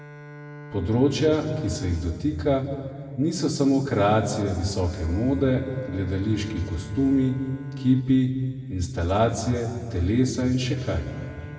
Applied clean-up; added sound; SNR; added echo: none; Bowed string instrument; 20 dB; reverberation time 1.9 s.